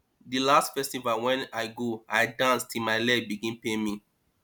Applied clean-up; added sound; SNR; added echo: none; none; none; none.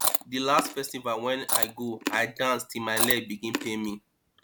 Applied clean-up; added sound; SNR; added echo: none; Chewing, mastication; 2 dB; none.